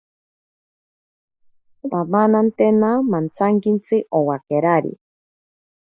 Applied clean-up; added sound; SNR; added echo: neural mask model Resemble Enhance denoiser.